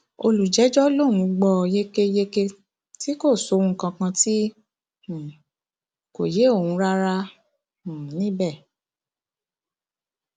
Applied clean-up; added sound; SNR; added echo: none; none; none; none.